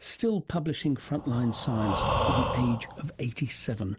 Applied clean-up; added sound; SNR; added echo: none; Breathing; 2 dB; none.